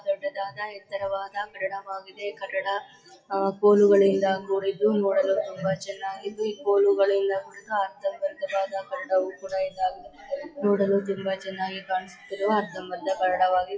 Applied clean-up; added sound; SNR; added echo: classical method WPE with log-MMSE.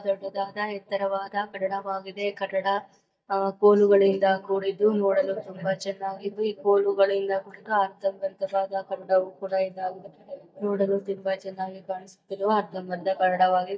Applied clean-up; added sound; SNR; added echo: neural mask model DeepFilterNet 3.